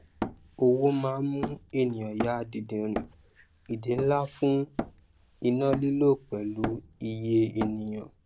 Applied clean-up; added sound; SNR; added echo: none; Hammer; 11 dB; none.